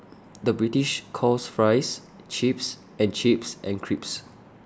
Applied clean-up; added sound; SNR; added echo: none; none; none; none.